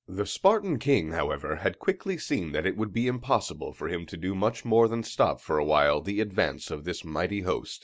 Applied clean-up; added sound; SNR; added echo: none; none; none; none.